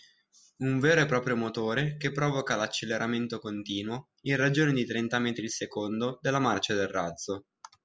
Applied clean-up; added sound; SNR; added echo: none; none; none; none.